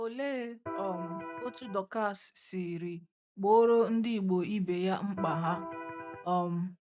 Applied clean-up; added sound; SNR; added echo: neural mask model RNNoise.